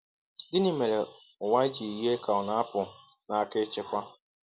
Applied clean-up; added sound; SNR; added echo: none; none; none; none.